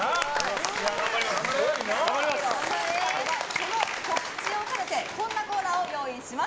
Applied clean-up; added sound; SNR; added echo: none; Stream; 16 dB; none.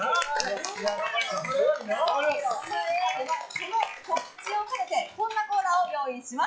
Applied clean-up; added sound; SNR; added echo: classical method log-MMSE.